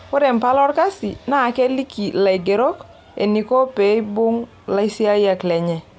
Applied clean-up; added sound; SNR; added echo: none; none; none; none.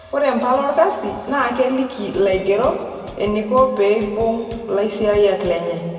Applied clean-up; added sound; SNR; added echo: none; Drum / Drum kit; 19 dB; reverberation time 2.0 s.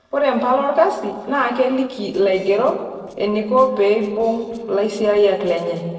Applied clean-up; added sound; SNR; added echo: neural separator model SepFormer DNS4.